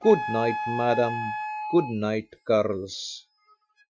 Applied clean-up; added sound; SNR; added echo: classical method Wiener filter.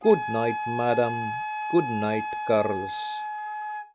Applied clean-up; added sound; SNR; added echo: none; Wind instrument, woodwind instrument; 5 dB; none.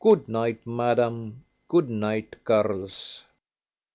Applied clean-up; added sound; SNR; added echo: none; none; none; none.